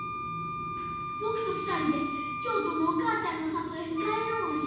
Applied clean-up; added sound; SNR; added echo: none; Wind instrument, woodwind instrument; 5 dB; reverberation time 1.2 s.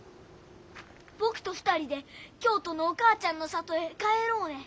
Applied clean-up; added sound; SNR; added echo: none; none; none; none.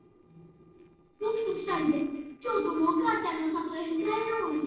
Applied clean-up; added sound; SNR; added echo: neural separator model SepFormer DNS4.